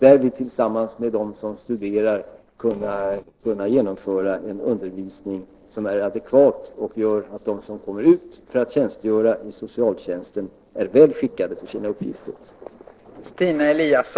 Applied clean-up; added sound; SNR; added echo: neural separator model SepFormer DNS4.